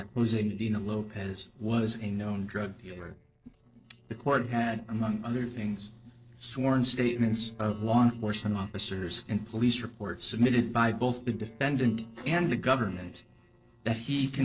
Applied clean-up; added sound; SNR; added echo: neural separator model SepFormer DNS4.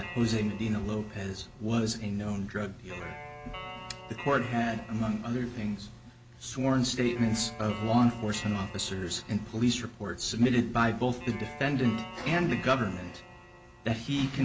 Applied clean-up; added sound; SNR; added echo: none; Guitar; 17 dB; none.